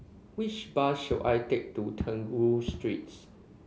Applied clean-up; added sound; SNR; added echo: none; Fireworks; 13 dB; none.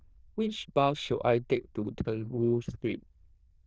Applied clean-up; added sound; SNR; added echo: neural diffusion model UNIVERSE++.